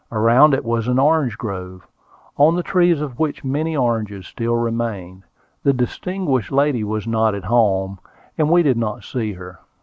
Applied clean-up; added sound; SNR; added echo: none; none; none; none.